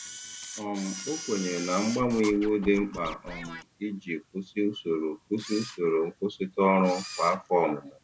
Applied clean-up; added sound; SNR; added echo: none; Scratching (performance technique) + Camera; 14 dB; none.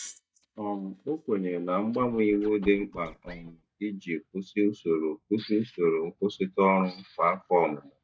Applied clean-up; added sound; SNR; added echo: neural mask model DeepFilterNet 3.